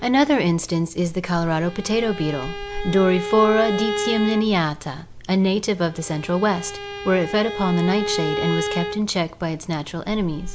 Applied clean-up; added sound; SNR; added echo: none; Bowed string instrument; 9 dB; none.